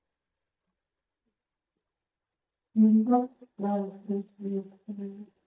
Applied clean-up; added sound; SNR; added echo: neural mask model DeepFilterNet 3.